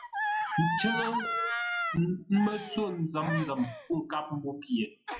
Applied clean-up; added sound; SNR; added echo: classical method WPE with log-MMSE.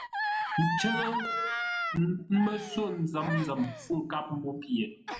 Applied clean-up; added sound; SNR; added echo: none; Gasp; 4 dB; reverberation time 0.5 s.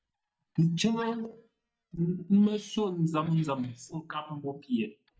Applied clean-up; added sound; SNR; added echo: neural mask model DeepFilterNet 3.